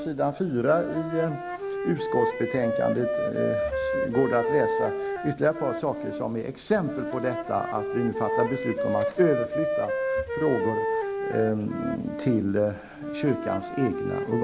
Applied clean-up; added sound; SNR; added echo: none; Wind instrument, woodwind instrument; 2 dB; none.